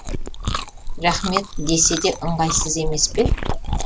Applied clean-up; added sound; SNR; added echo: none; Chewing, mastication; 2 dB; none.